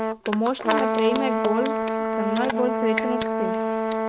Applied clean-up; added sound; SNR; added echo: neural mask model RNNoise.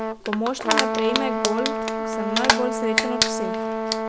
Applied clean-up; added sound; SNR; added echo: none; Crumpling, crinkling + Trumpet; -5 dB; none.